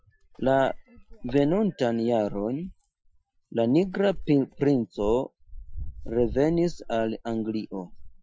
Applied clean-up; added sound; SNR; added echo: classical method Wiener filter.